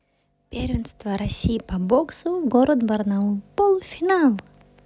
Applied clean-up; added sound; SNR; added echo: none; none; none; none.